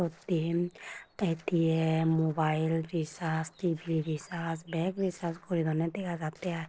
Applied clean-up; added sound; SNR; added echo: neural separator model SepFormer DNS4.